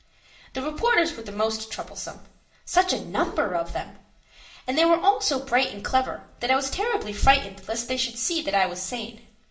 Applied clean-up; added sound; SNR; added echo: none; none; none; reverberation time 0.4 s.